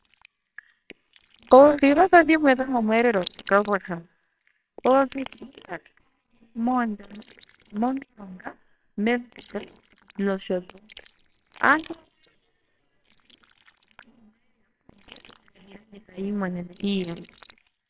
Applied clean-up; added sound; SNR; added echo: neural separator model SepFormer WHAMR!.